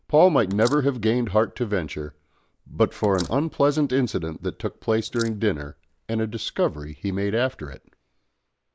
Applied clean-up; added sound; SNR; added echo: neural mask model Resemble Enhance denoiser.